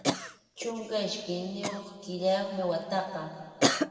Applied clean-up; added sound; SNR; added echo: none; Cough; 1 dB; reverberation time 2.2 s.